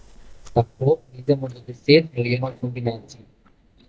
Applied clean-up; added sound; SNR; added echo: neural mask model DeepFilterNet 3.